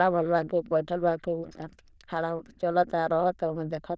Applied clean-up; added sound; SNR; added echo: neural diffusion model UNIVERSE++.